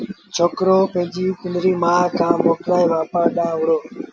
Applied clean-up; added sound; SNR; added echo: none; none; none; none.